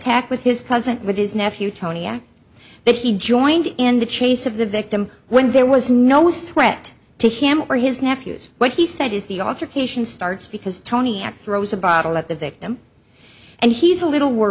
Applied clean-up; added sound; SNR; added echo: none; none; none; none.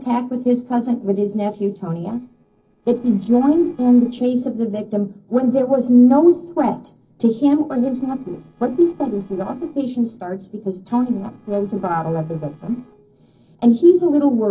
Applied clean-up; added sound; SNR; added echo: neural separator model SepFormer DNS4.